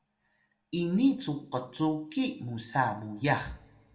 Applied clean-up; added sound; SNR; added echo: none; none; none; reverberation time 0.4 s.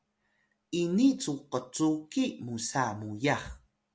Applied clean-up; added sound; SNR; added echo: none; none; none; none.